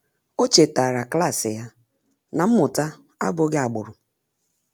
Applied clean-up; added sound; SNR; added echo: none; none; none; none.